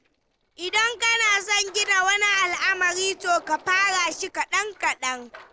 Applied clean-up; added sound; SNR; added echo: neural separator model SepFormer DNS4.